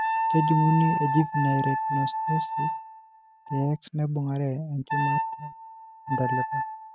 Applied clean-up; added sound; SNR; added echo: neural mask model RNNoise.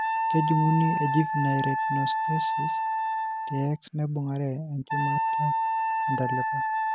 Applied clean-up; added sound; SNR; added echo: none; Wind instrument, woodwind instrument; -2 dB; none.